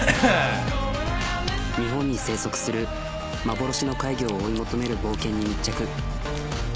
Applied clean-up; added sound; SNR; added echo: none; Chewing, mastication / Cough; 6 dB; none.